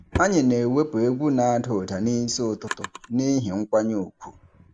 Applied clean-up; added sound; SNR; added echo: none; Drawer open or close; 15 dB; none.